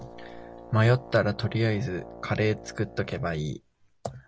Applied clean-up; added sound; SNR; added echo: none; Brass instrument; 17 dB; none.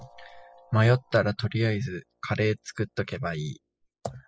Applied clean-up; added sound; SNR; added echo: classical method spectral subtraction.